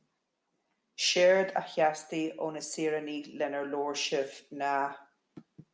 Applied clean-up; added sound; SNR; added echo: none; none; none; none.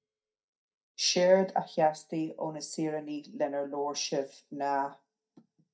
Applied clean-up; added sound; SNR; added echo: neural mask model DeepFilterNet 3.